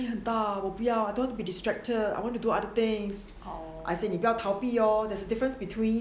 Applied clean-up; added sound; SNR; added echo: none; none; none; none.